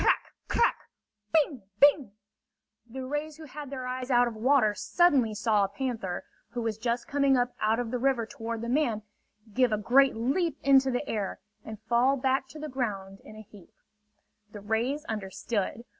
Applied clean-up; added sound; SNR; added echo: none; none; none; none.